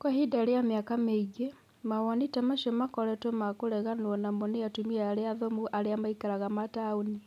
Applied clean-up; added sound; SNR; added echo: none; none; none; none.